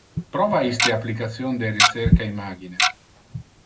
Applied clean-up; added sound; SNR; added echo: none; Tick-tock; -2 dB; reverberation time 0.3 s.